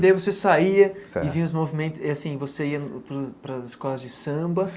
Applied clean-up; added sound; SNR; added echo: none; none; none; none.